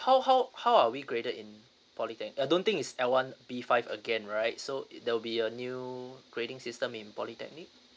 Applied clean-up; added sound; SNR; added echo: none; none; none; none.